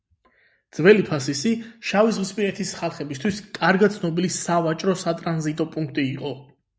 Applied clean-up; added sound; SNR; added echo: none; none; none; none.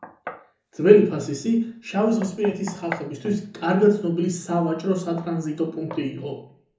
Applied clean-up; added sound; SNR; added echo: none; Knock; 19 dB; reverberation time 0.7 s.